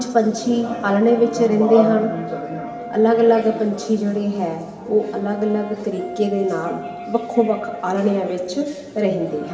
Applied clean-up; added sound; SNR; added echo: none; Brass instrument; 17 dB; reverberation time 2.3 s.